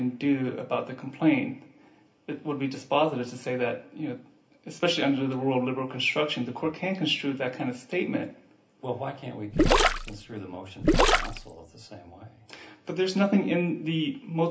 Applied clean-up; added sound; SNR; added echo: none; Gurgling; -5 dB; reverberation time 0.3 s.